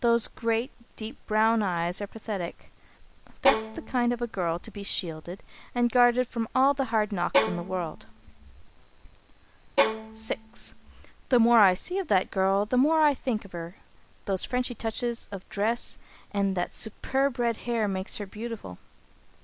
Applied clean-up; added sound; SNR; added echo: none; Bowed string instrument; 3 dB; none.